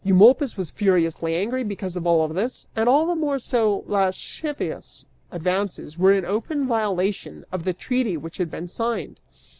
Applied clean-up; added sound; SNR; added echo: none; none; none; none.